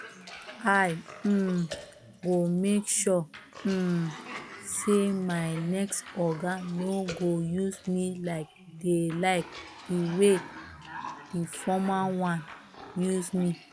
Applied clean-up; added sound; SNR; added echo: none; Cough; 15 dB; none.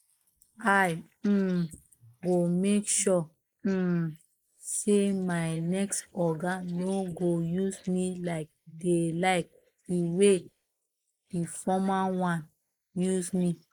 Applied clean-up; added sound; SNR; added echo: neural mask model Resemble Enhance denoiser.